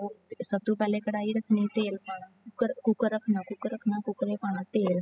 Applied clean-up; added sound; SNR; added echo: classical method spectral subtraction.